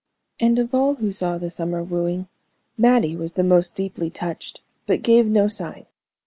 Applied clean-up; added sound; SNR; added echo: none; none; none; none.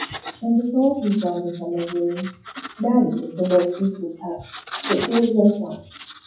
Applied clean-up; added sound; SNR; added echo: classical method WPE with log-MMSE.